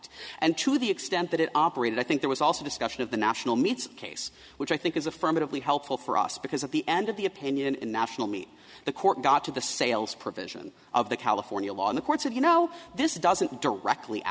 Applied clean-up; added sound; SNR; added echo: none; none; none; none.